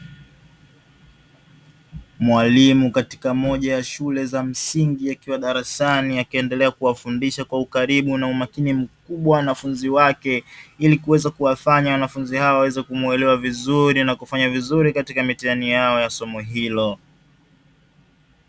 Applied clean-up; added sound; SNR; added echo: none; none; none; none.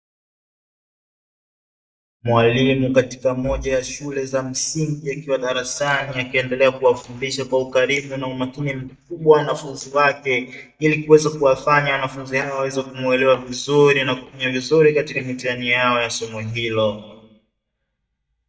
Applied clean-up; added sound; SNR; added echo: neural mask model DeepFilterNet 3.